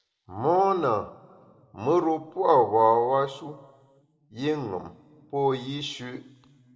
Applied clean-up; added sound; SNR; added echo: none; none; none; reverberation time 1.4 s.